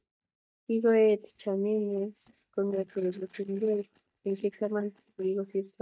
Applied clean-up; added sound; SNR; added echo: neural mask model DeepFilterNet 3.